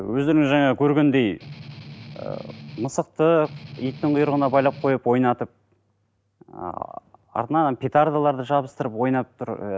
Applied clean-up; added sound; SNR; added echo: none; Strum; 16 dB; none.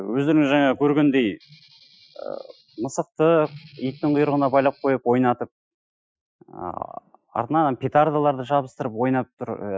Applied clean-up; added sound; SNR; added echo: classical method Wiener filter.